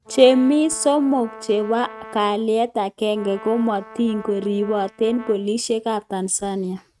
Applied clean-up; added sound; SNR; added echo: neural mask model RNNoise.